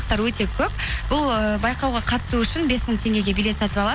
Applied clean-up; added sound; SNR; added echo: none; Tools; 18 dB; none.